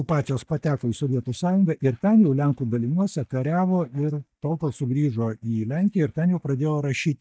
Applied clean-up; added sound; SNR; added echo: neural mask model DeepFilterNet 3.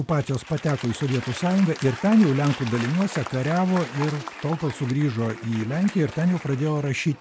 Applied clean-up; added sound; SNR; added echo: none; Applause / Crowd; 14 dB; none.